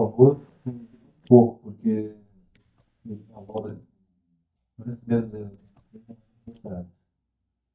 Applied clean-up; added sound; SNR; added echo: neural mask model DeepFilterNet 3.